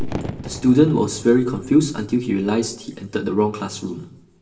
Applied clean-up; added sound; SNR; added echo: none; Fireworks; 13 dB; reverberation time 0.6 s.